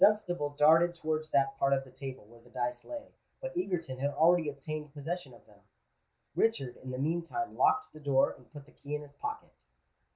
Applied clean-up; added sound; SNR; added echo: none; none; none; none.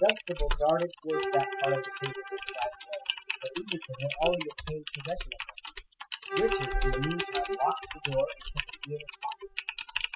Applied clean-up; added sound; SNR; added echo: classical method spectral subtraction.